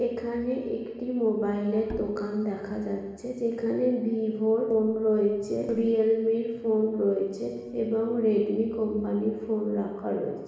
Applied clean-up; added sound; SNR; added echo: none; Bowed string instrument; 15 dB; reverberation time 1.2 s.